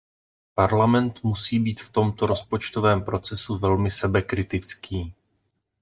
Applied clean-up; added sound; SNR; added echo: neural mask model DeepFilterNet 3.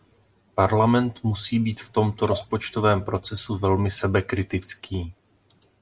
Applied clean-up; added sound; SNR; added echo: none; Liquid; 16 dB; none.